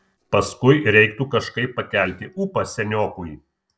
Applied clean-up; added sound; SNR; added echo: neural separator model SepFormer DNS4.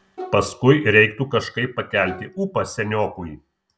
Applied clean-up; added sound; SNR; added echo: none; Bowed string instrument; 18 dB; none.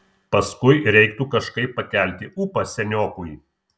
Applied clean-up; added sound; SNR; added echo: none; none; none; none.